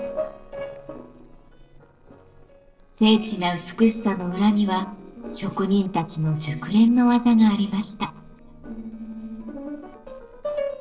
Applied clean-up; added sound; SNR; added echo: neural separator model SepFormer DNS4.